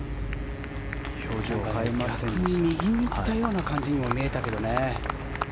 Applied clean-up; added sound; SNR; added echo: none; Wind instrument, woodwind instrument; 18 dB; none.